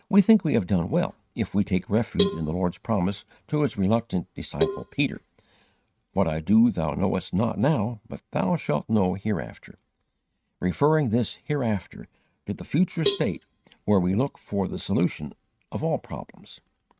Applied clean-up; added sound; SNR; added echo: neural mask model RNNoise.